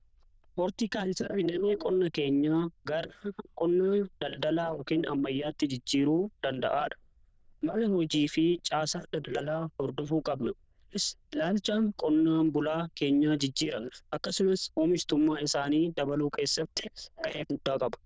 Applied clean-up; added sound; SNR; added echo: neural diffusion model UNIVERSE++.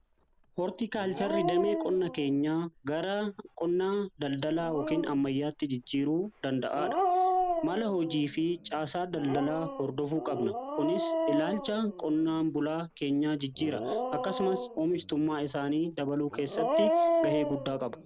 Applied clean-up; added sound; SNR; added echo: none; Dog; 3 dB; none.